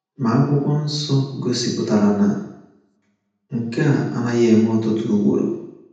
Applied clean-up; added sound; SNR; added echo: none; none; none; reverberation time 0.8 s.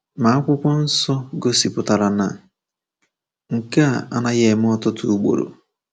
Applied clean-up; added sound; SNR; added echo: none; none; none; none.